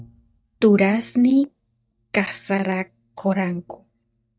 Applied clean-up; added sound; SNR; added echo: neural mask model DeepFilterNet 3.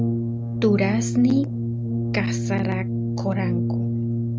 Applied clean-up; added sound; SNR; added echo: none; Brass instrument; -2 dB; none.